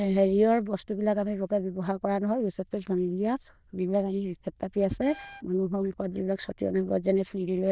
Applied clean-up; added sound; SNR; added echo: neural diffusion model UNIVERSE++.